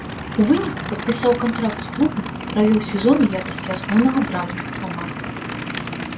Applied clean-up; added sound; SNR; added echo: none; Idling / Aircraft; 7 dB; reverberation time 0.2 s.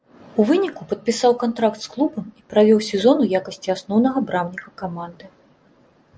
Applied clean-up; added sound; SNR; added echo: none; none; none; none.